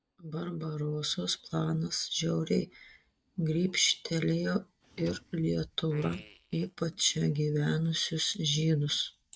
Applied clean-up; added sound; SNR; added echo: neural mask model DeepFilterNet 3.